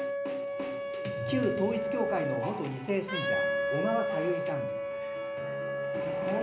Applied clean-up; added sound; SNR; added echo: none; Wind instrument, woodwind instrument; -1 dB; reverberation time 0.5 s.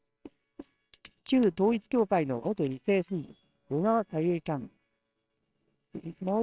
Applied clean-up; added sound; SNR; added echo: neural separator model SepFormer WHAMR!.